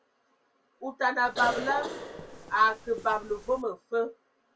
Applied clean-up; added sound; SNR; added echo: none; Cough; 9 dB; reverberation time 0.1 s.